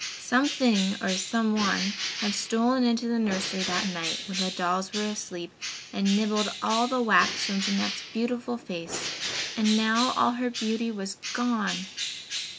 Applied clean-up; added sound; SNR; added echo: none; Bird; 7 dB; none.